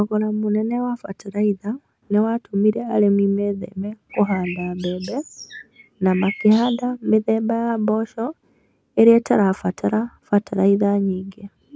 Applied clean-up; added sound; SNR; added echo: none; Bird; 16 dB; none.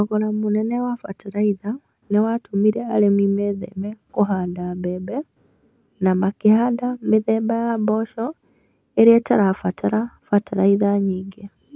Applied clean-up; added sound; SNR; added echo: none; none; none; none.